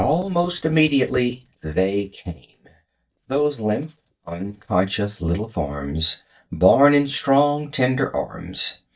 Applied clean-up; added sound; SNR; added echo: neural mask model DeepFilterNet 3.